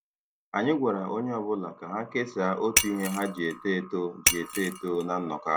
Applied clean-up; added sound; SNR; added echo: none; Shatter; 0 dB; none.